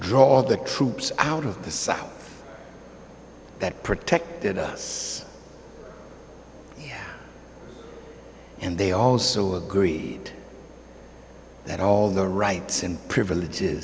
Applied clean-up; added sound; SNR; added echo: none; none; none; none.